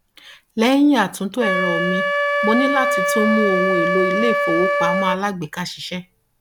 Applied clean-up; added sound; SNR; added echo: none; Wind instrument, woodwind instrument; 1 dB; none.